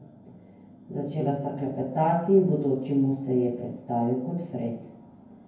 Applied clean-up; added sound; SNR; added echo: none; none; none; reverberation time 0.9 s.